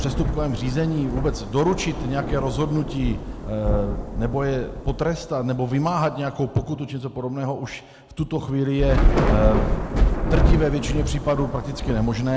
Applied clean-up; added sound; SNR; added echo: none; Thunder / Rain; 0 dB; none.